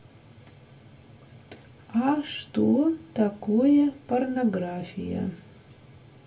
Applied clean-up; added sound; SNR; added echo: none; none; none; reverberation time 0.2 s.